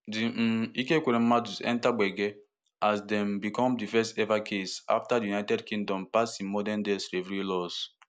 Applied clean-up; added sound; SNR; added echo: none; none; none; none.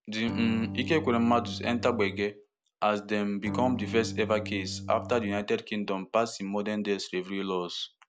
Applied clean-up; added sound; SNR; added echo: none; Electric guitar / Strum; 8 dB; none.